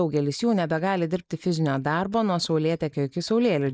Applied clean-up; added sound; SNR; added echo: neural mask model Resemble Enhance denoiser.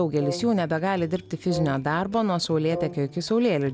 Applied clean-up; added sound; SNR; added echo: none; Brass instrument; 13 dB; none.